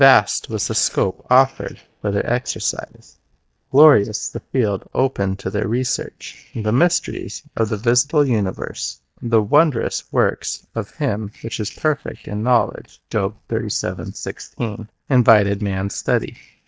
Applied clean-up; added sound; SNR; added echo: neural mask model DeepFilterNet 3.